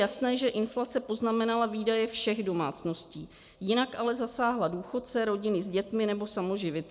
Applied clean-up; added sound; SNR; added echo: none; none; none; none.